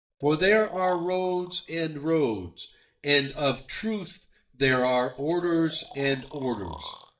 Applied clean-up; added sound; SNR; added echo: neural mask model DeepFilterNet 3.